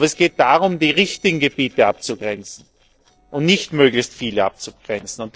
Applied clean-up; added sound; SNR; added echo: neural separator model SepFormer DNS4.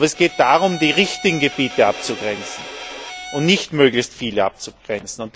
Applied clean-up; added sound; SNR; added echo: none; Bowed string instrument; 13 dB; none.